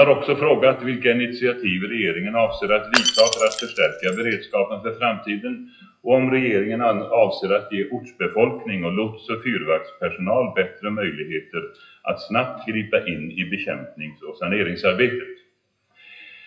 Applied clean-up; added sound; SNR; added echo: classical method WPE with log-MMSE.